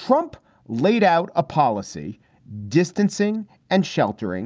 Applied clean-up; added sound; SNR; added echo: none; none; none; none.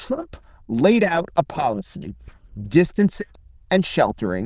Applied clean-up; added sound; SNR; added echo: neural diffusion model UNIVERSE++.